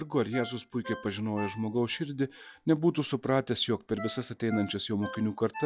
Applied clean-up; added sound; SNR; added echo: classical method log-MMSE.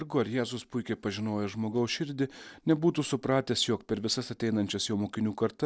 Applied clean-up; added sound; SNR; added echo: none; none; none; none.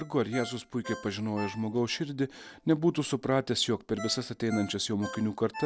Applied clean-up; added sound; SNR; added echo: none; Ringtone; 15 dB; none.